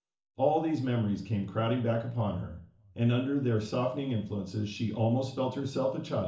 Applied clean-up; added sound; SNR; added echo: none; none; none; reverberation time 0.7 s.